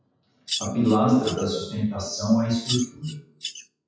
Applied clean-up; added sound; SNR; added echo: classical method WPE with log-MMSE.